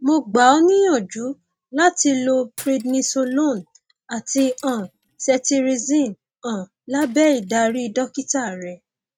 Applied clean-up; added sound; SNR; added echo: neural mask model RNNoise.